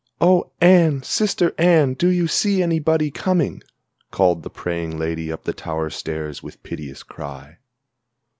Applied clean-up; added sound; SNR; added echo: none; none; none; none.